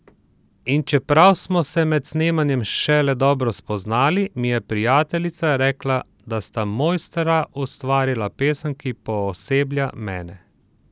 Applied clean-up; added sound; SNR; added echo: none; none; none; none.